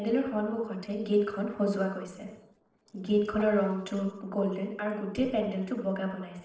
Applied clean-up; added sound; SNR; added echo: neural separator model SepFormer DNS4.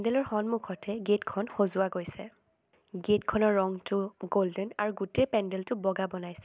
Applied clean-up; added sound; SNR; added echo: none; none; none; none.